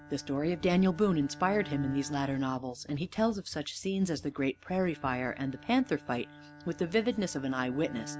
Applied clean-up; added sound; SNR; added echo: none; Bowed string instrument; 18 dB; none.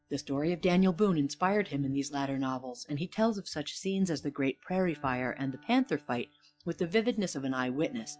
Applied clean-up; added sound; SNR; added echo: classical method log-MMSE.